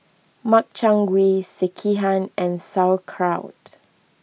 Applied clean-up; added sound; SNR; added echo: none; none; none; none.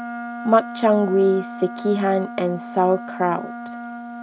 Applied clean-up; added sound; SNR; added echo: none; Wind instrument, woodwind instrument; 11 dB; none.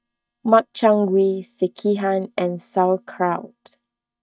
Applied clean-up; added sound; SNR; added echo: neural mask model DeepFilterNet 3.